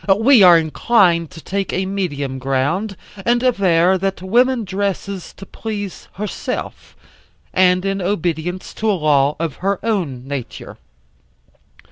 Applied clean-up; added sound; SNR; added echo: none; none; none; none.